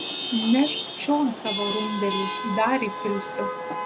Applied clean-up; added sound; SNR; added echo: none; Chatter / Traffic noise, roadway noise / Vehicle horn, car horn, honking / Engine; 4 dB; none.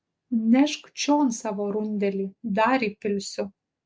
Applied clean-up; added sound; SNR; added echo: none; none; none; none.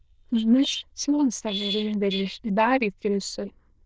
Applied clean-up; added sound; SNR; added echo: neural diffusion model UNIVERSE++.